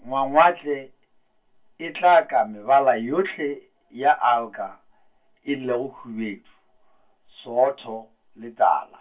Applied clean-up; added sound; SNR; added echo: none; none; none; reverberation time 0.1 s.